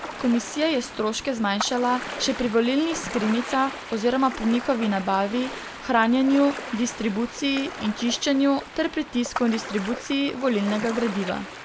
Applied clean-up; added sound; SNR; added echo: none; Ocean; 11 dB; none.